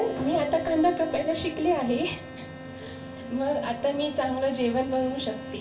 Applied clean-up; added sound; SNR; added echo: none; Bowed string instrument; 13 dB; reverberation time 0.3 s.